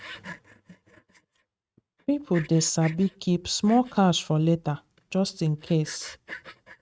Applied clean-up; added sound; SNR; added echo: neural mask model RNNoise.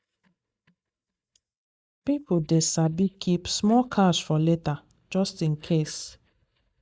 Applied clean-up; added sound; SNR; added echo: neural mask model DeepFilterNet 3.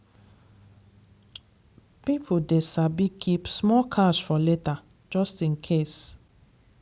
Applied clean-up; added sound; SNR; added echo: none; none; none; none.